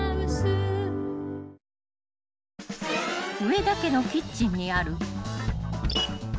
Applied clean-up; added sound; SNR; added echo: none; none; none; none.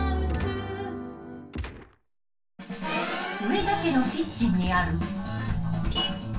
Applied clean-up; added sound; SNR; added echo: none; Gunshot, gunfire; 10 dB; reverberation time 0.3 s.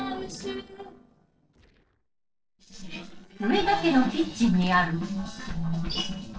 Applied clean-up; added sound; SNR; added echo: neural separator model SepFormer DNS4.